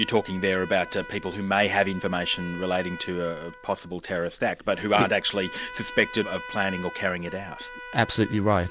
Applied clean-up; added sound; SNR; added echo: none; Trumpet; 15 dB; none.